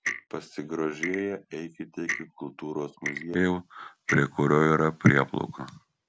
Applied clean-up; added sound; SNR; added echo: none; Clock; 11 dB; none.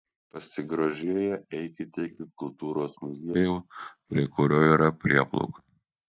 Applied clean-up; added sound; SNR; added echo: neural mask model DeepFilterNet 3.